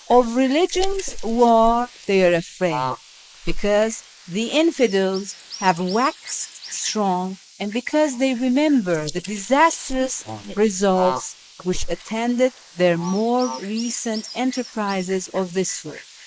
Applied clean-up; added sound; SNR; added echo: neural mask model Resemble Enhance denoiser.